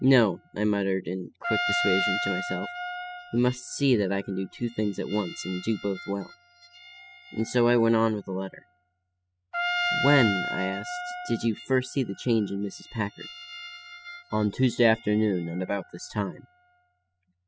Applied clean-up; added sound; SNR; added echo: classical method spectral subtraction.